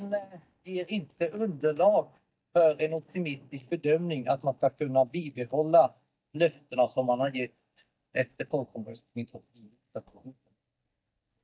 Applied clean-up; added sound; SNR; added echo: neural mask model DeepFilterNet 3.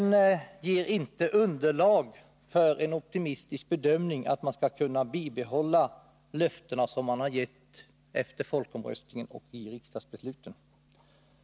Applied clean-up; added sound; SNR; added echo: none; none; none; none.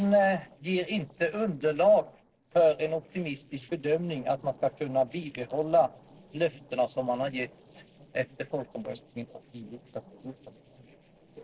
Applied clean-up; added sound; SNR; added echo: neural separator model SepFormer DNS4.